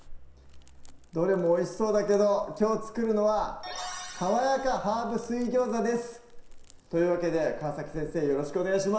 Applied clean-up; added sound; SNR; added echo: none; Crackle; 16 dB; reverberation time 0.7 s.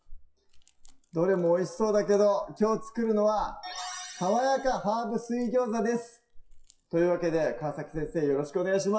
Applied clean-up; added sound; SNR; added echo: classical method WPE with log-MMSE.